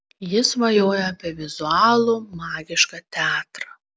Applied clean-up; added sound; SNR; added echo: none; none; none; none.